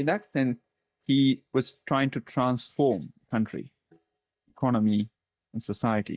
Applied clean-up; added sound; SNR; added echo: neural mask model DeepFilterNet 3.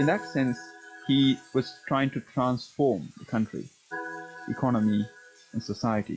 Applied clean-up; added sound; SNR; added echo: classical method log-MMSE.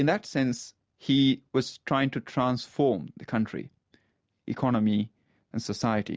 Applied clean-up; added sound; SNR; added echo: none; none; none; none.